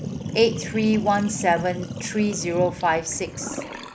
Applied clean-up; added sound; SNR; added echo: none; Sink (filling or washing); 8 dB; none.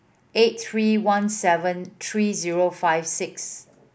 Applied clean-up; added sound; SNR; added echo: none; none; none; none.